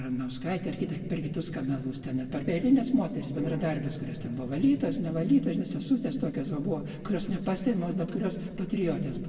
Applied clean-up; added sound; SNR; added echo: none; none; none; reverberation time 1.7 s.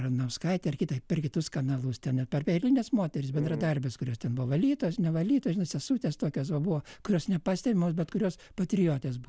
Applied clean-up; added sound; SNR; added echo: none; none; none; none.